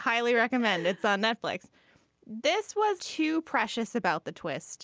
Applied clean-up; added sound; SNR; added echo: none; none; none; none.